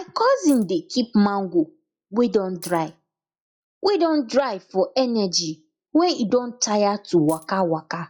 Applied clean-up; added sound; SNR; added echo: classical method log-MMSE.